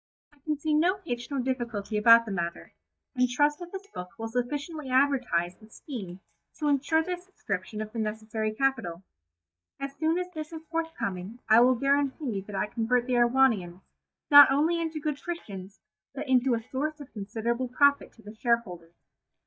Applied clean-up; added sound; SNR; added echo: neural mask model DeepFilterNet 3.